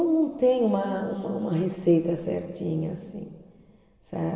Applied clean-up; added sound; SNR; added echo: none; none; none; reverberation time 1.8 s.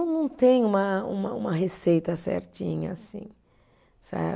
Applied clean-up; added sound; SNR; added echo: none; none; none; none.